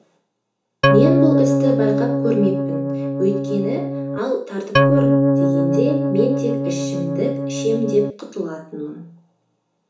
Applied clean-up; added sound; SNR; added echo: none; Organ; -5 dB; reverberation time 0.8 s.